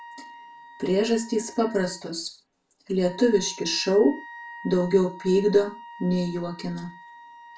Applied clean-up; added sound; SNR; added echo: none; Wind instrument, woodwind instrument; 19 dB; reverberation time 0.3 s.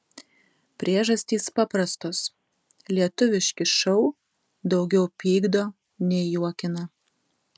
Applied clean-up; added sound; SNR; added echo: none; none; none; none.